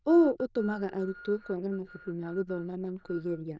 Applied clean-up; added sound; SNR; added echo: neural diffusion model UNIVERSE++.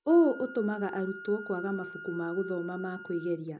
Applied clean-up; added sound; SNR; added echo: none; Wind instrument, woodwind instrument; 15 dB; none.